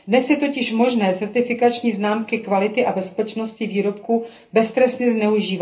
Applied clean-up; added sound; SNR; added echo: none; none; none; reverberation time 0.3 s.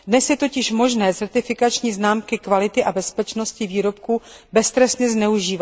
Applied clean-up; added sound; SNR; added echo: none; none; none; none.